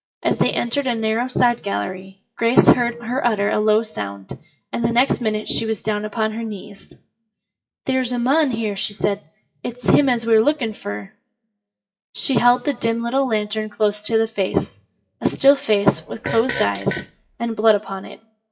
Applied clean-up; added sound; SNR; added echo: classical method WPE with log-MMSE.